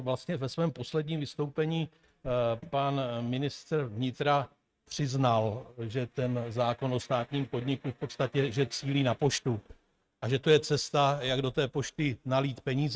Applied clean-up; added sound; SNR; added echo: neural mask model RNNoise.